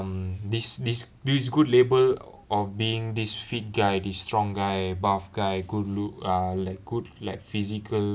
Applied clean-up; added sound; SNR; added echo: none; none; none; none.